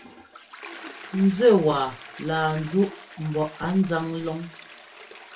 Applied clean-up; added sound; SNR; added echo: none; Toilet flush; 18 dB; reverberation time 0.2 s.